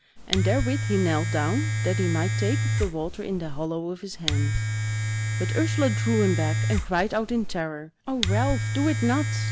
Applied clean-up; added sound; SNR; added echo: none; Domestic sounds, home sounds; -1 dB; none.